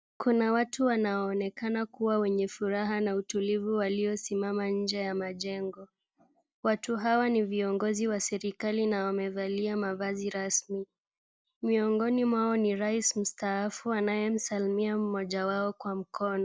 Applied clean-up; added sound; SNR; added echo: none; none; none; none.